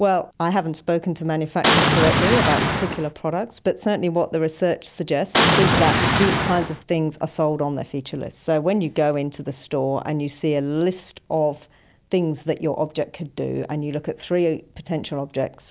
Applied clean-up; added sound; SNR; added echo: none; Boom; -4 dB; none.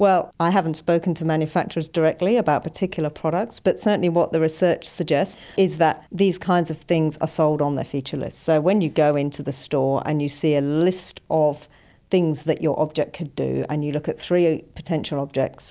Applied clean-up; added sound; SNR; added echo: none; none; none; none.